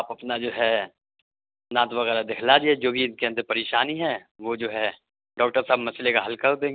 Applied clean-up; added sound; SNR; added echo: none; none; none; none.